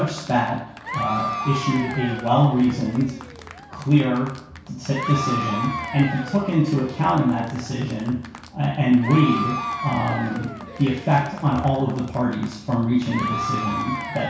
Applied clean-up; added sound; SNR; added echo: none; Applause / Crowd / Cheering; 9 dB; reverberation time 0.6 s.